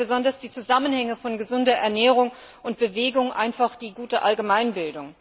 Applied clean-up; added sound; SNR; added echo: none; none; none; none.